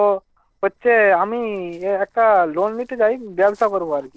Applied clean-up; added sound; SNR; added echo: neural separator model SepFormer DNS4.